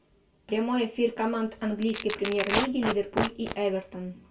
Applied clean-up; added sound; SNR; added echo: none; Tearing; 5 dB; reverberation time 0.2 s.